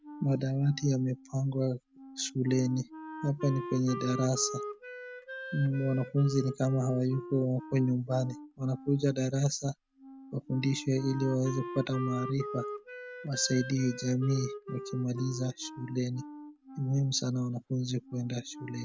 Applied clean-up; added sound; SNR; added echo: none; Wind instrument, woodwind instrument; 12 dB; none.